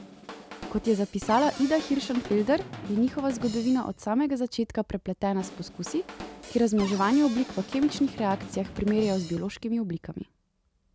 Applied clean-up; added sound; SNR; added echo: none; Drum / Drum kit + Cupboard open or close / Door; 14 dB; none.